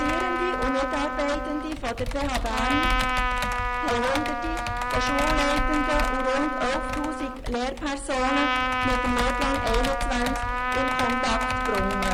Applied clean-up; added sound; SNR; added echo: none; Computer keyboard + Trumpet; -2 dB; none.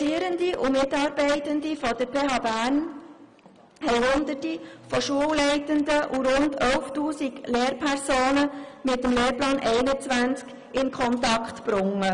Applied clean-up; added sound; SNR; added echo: none; none; none; none.